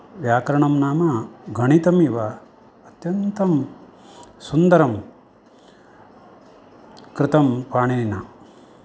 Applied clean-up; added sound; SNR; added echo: none; none; none; none.